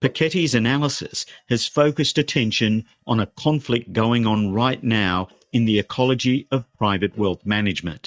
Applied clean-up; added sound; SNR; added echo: neural mask model DeepFilterNet 3.